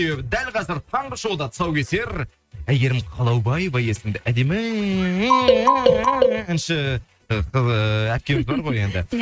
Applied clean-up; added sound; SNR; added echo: neural mask model RNNoise.